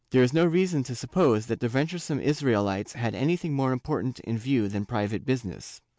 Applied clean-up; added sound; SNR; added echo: none; none; none; none.